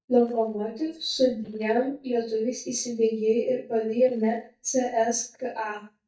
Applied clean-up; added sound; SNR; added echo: neural mask model DeepFilterNet 3.